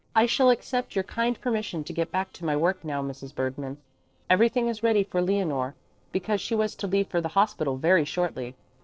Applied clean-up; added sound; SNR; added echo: neural separator model SepFormer DNS4.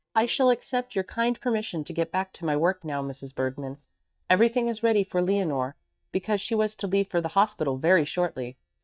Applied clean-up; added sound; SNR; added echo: neural mask model DeepFilterNet 3.